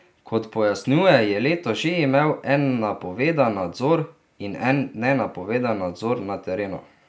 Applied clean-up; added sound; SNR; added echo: none; none; none; none.